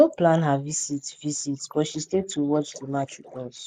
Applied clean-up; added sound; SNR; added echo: neural mask model Resemble Enhance denoiser.